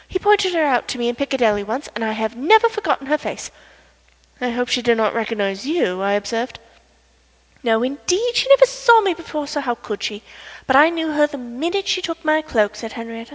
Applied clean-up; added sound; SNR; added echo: none; none; none; none.